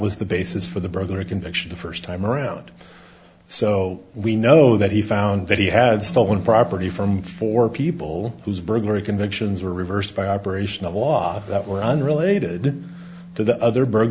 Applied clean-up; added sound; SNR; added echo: none; Keyboard (musical); 18 dB; none.